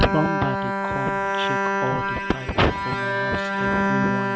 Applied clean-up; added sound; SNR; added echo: none; Bowed string instrument; -2 dB; none.